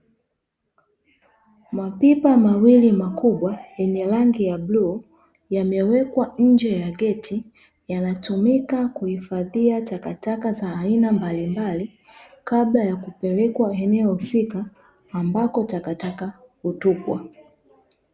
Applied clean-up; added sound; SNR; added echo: none; none; none; none.